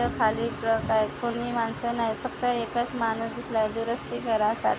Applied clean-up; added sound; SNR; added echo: none; Acoustic guitar; 18 dB; none.